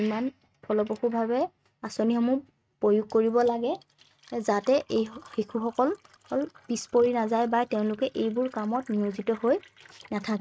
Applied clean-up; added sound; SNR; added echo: neural mask model RNNoise.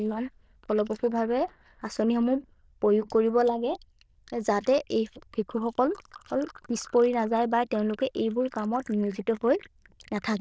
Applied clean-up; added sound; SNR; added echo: neural diffusion model UNIVERSE++.